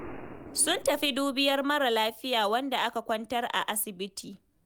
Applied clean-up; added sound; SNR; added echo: none; Explosion; 19 dB; none.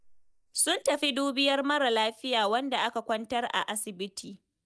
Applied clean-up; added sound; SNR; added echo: neural mask model DeepFilterNet 3.